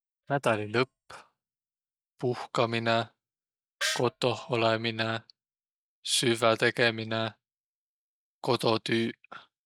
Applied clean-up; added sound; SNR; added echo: neural mask model DeepFilterNet 3.